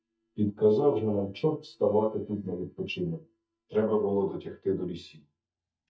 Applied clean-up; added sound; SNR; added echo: neural mask model DeepFilterNet 3.